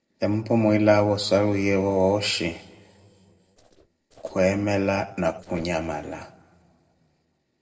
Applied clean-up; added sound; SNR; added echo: neural separator model SepFormer DNS4.